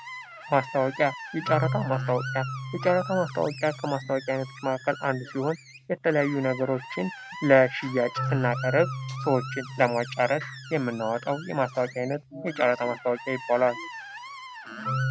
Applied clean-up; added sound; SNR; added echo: none; Screech + Marimba, xylophone; 8 dB; none.